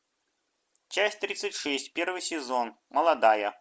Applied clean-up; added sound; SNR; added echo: none; none; none; none.